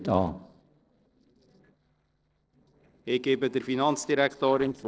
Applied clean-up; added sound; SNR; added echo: neural separator model SepFormer DNS4.